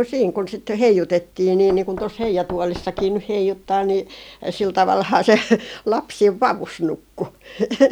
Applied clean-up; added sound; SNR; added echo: none; Knock; 18 dB; none.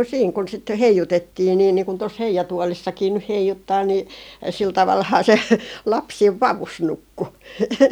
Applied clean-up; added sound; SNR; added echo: none; none; none; none.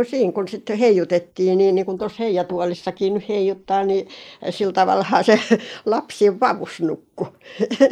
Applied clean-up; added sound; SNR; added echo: neural mask model Resemble Enhance denoiser.